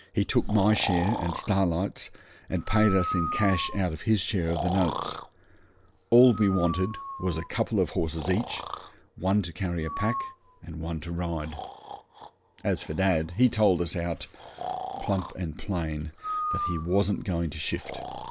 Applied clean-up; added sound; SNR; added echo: none; Breathing; 10 dB; none.